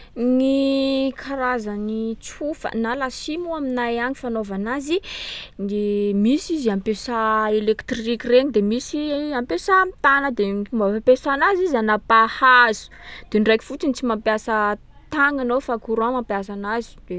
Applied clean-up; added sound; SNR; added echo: none; none; none; none.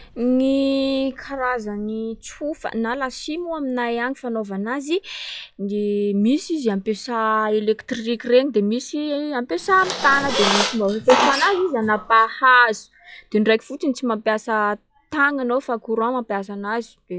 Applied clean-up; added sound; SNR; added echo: classical method log-MMSE.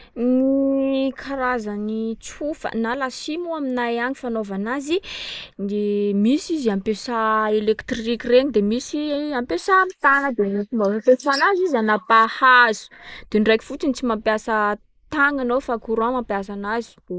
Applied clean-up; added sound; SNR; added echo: neural mask model Resemble Enhance denoiser.